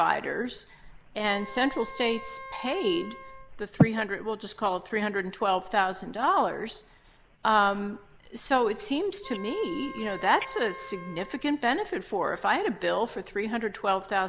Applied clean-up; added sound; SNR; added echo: none; Wind instrument, woodwind instrument; 15 dB; none.